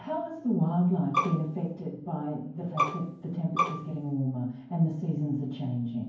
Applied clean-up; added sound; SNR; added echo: none; Bowed string instrument; 2 dB; reverberation time 0.9 s.